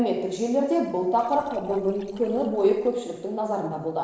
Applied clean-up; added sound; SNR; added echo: neural separator model SepFormer DNS4.